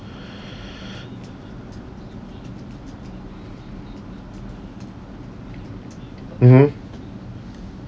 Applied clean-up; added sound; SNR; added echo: none; none; none; none.